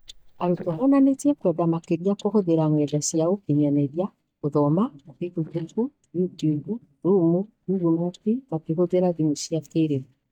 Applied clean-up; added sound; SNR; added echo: neural mask model DeepFilterNet 3.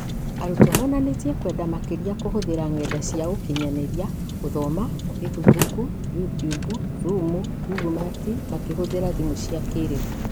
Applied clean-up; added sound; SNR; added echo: none; Slam + Car; -3 dB; none.